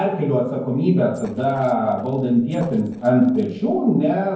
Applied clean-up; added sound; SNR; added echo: neural separator model SepFormer DNS4.